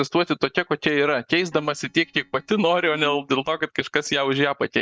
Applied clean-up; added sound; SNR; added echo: neural mask model DeepFilterNet 3.